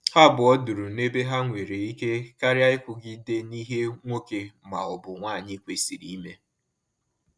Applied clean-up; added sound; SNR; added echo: none; none; none; none.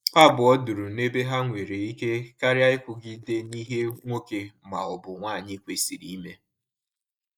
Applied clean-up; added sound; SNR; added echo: neural mask model Resemble Enhance denoiser.